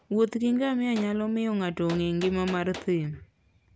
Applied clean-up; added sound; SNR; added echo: none; Gunshot, gunfire; 19 dB; none.